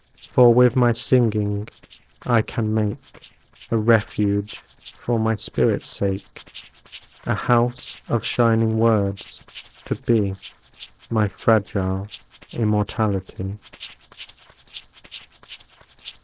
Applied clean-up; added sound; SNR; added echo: neural separator model SepFormer DNS4.